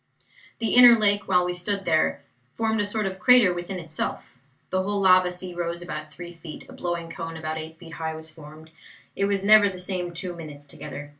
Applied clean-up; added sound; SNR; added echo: none; none; none; reverberation time 0.2 s.